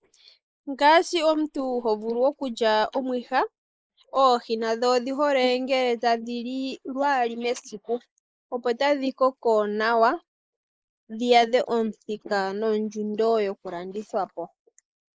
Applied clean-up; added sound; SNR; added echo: neural mask model Resemble Enhance denoiser.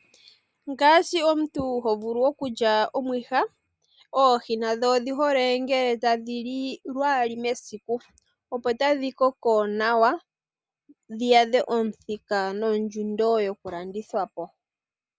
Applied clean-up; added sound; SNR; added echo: none; none; none; none.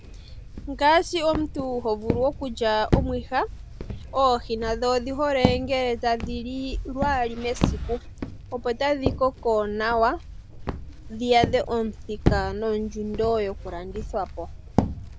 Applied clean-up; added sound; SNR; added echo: none; Walk, footsteps; 5 dB; none.